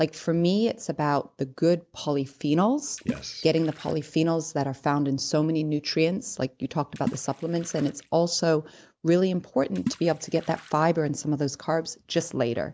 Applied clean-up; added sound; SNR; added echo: none; Water / Splash, splatter; 13 dB; none.